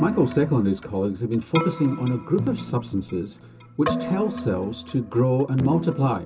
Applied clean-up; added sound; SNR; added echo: none; Keyboard (musical); 9 dB; reverberation time 0.2 s.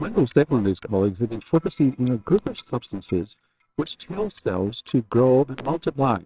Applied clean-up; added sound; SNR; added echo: neural separator model SepFormer WHAMR!.